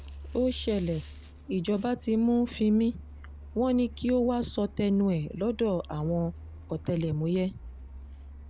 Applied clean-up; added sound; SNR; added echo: none; Truck; 16 dB; none.